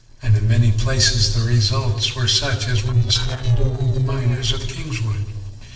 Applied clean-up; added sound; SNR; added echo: neural separator model SepFormer DNS4.